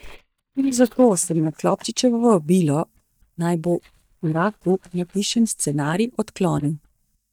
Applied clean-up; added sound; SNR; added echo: neural mask model DeepFilterNet 3.